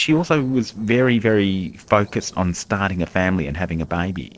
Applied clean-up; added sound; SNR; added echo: neural separator model SepFormer DNS4.